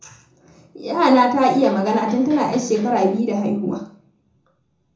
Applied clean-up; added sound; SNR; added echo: none; Electric guitar; 17 dB; reverberation time 0.6 s.